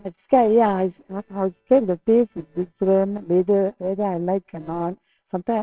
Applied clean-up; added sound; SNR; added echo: neural separator model SepFormer WHAMR!.